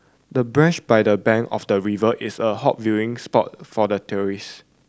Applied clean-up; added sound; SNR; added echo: none; none; none; none.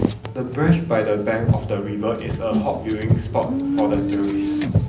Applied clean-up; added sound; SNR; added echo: none; Car; 0 dB; reverberation time 0.6 s.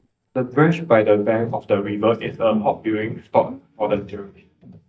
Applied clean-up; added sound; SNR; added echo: neural mask model DeepFilterNet 3.